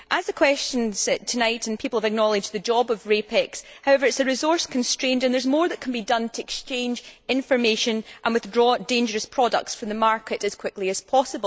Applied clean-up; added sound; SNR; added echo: none; none; none; none.